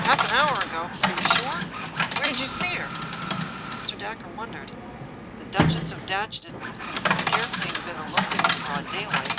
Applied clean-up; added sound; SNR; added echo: none; Coin (dropping) / Chatter; -4 dB; none.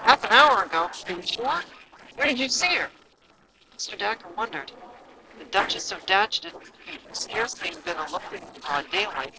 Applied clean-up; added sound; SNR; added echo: neural separator model SepFormer DNS4.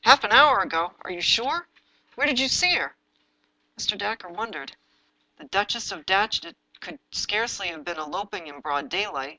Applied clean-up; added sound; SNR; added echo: none; none; none; none.